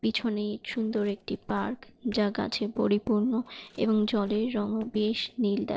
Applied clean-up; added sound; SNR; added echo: neural separator model SepFormer DNS4.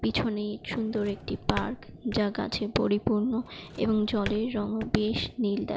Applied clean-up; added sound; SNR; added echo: none; Drawer open or close; 15 dB; none.